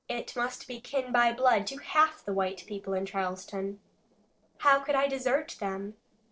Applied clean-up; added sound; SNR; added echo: neural separator model SepFormer DNS4.